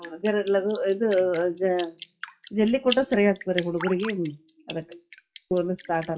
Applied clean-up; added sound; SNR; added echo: classical method WPE with log-MMSE.